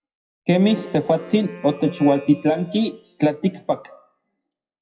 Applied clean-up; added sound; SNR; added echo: classical method WPE with log-MMSE.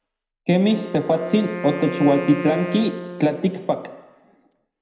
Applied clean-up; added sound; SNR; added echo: none; Wind instrument, woodwind instrument; 11 dB; reverberation time 0.8 s.